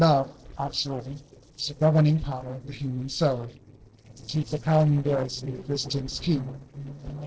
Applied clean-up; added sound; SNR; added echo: neural separator model SepFormer DNS4.